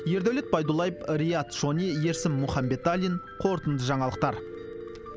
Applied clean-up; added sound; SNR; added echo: none; Piano; 13 dB; none.